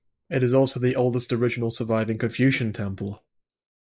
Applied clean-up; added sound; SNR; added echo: neural mask model Resemble Enhance denoiser.